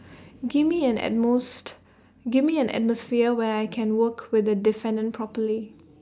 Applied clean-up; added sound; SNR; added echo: none; none; none; none.